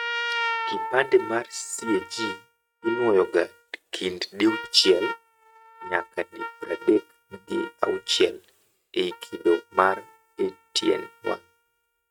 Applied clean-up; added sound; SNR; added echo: neural mask model RNNoise.